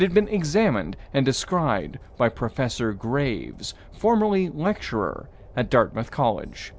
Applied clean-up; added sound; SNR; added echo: none; Train; 19 dB; none.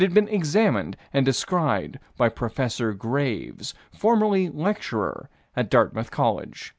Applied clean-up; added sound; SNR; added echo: none; none; none; none.